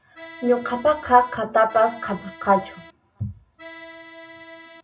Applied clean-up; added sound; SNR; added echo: none; Accordion; 17 dB; reverberation time 0.2 s.